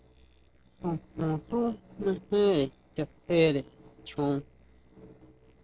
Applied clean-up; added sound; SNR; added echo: neural separator model SepFormer DNS4.